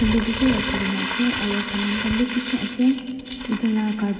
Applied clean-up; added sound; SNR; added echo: none; Crumpling, crinkling; 4 dB; reverberation time 0.5 s.